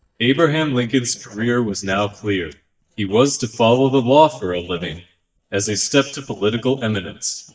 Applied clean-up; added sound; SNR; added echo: neural mask model DeepFilterNet 3.